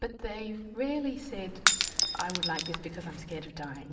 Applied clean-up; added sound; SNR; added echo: none; Shatter / Crushing; -3 dB; reverberation time 2.1 s.